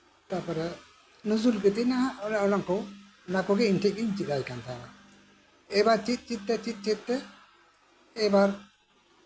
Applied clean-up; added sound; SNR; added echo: none; none; none; none.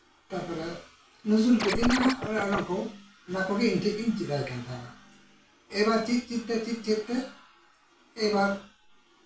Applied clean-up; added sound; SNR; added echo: none; Scratching (performance technique); 1 dB; reverberation time 0.3 s.